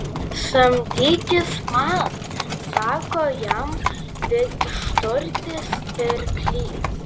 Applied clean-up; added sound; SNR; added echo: none; Livestock, farm animals, working animals; 2 dB; none.